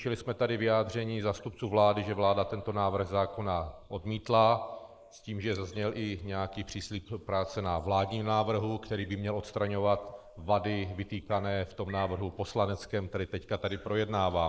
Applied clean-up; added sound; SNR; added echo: neural mask model Resemble Enhance denoiser.